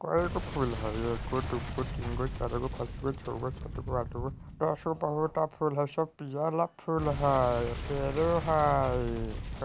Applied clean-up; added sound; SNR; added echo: none; Boom; 7 dB; none.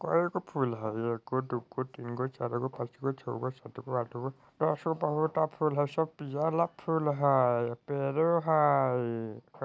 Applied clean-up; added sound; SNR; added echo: none; none; none; none.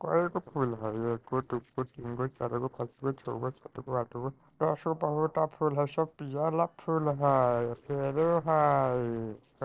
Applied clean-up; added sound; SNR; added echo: neural separator model SepFormer DNS4.